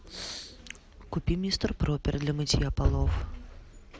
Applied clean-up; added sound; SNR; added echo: none; none; none; none.